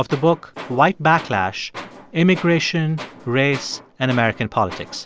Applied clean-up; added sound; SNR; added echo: none; Tools; 17 dB; none.